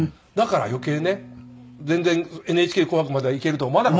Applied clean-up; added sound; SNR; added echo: none; Acoustic guitar / Strum; 19 dB; none.